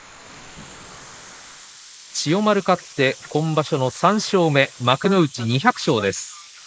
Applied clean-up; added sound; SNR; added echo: neural mask model Resemble Enhance denoiser.